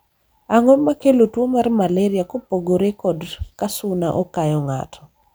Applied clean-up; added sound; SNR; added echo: none; none; none; none.